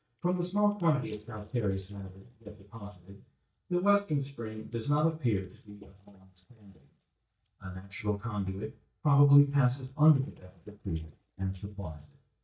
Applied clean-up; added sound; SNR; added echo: neural mask model DeepFilterNet 3.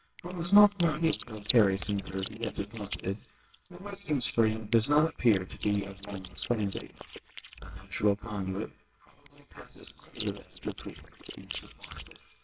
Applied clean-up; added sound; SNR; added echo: neural separator model SepFormer WHAMR!.